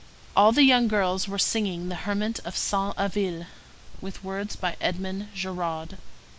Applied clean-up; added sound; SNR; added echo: none; none; none; none.